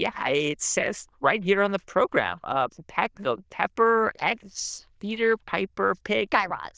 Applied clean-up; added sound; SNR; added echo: neural diffusion model UNIVERSE++.